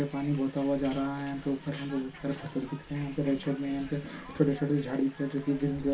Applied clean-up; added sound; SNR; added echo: none; Hiss; 18 dB; reverberation time 0.2 s.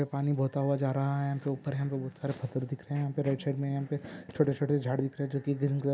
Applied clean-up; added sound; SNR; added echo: none; none; none; none.